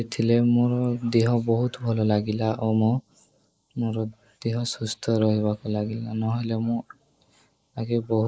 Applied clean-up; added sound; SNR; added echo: neural mask model Resemble Enhance denoiser.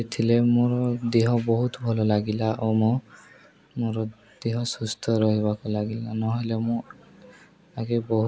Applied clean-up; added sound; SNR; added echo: none; none; none; none.